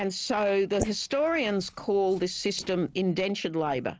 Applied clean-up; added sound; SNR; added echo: neural mask model Resemble Enhance denoiser.